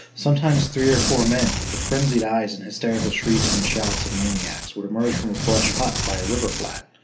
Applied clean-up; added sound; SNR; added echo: none; Tearing; 2 dB; reverberation time 0.3 s.